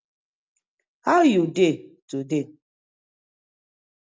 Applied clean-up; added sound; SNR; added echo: none; none; none; none.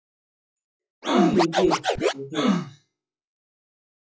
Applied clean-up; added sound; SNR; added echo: classical method WPE with log-MMSE.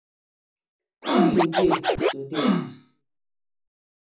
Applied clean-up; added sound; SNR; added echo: none; Scratching (performance technique); -3 dB; reverberation time 0.6 s.